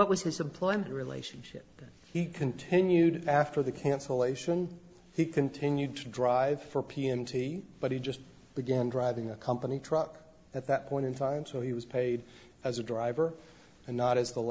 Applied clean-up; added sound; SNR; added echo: none; none; none; none.